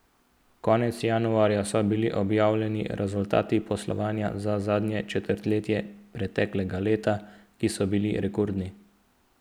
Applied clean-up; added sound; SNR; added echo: none; none; none; none.